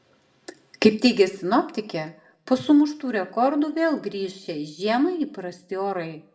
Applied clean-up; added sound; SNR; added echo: none; none; none; reverberation time 0.4 s.